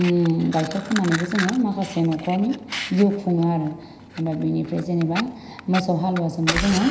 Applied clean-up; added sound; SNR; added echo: none; Fire; 10 dB; reverberation time 0.9 s.